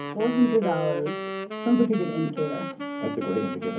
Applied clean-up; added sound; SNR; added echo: none; Wind instrument, woodwind instrument; 6 dB; reverberation time 0.3 s.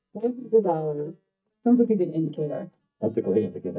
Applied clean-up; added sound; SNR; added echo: neural mask model DeepFilterNet 3.